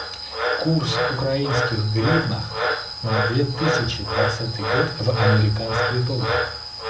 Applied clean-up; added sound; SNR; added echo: none; Frog; 2 dB; none.